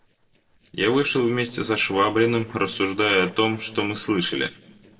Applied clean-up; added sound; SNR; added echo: neural separator model SepFormer DNS4.